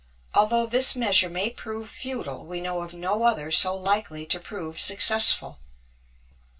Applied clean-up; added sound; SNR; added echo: none; none; none; reverberation time 0.2 s.